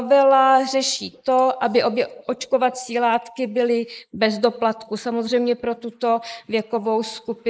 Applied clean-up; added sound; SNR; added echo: neural mask model Resemble Enhance denoiser.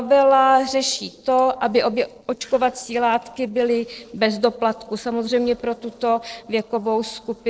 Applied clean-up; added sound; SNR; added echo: neural separator model SepFormer DNS4.